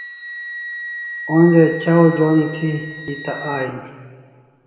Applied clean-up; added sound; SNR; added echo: none; Wind instrument, woodwind instrument; 13 dB; reverberation time 2.1 s.